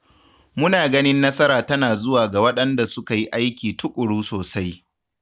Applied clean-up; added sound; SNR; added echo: none; none; none; none.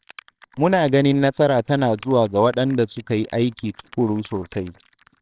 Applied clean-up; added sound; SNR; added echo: neural separator model SepFormer WHAMR!.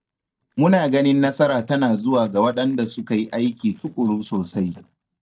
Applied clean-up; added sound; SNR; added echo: neural mask model DeepFilterNet 3.